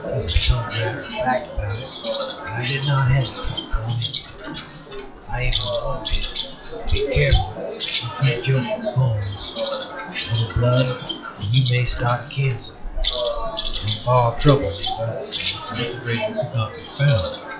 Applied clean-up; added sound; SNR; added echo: classical method log-MMSE.